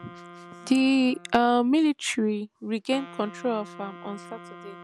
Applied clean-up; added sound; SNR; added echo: none; Wind instrument, woodwind instrument; 20 dB; none.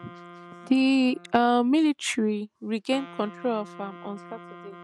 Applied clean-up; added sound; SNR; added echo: neural mask model RNNoise.